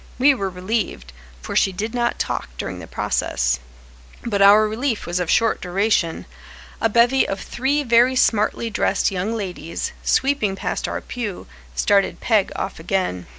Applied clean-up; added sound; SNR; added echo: none; none; none; none.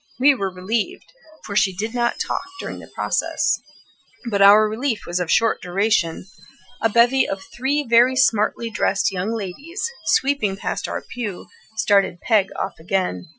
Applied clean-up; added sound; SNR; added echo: classical method Wiener filter.